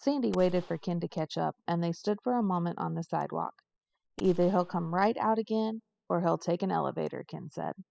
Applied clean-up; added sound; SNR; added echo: classical method spectral subtraction.